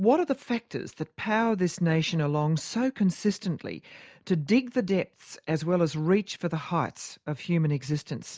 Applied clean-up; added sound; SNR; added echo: none; none; none; none.